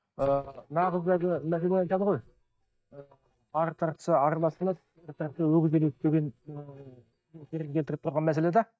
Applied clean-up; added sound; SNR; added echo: neural mask model DeepFilterNet 3.